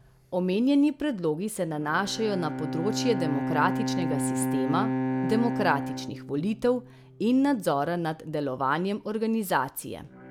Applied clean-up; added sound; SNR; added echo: none; Bowed string instrument; 5 dB; none.